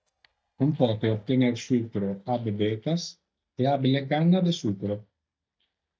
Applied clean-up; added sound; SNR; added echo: neural mask model DeepFilterNet 3.